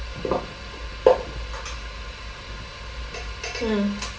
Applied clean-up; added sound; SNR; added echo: none; Thunder; 19 dB; reverberation time 0.6 s.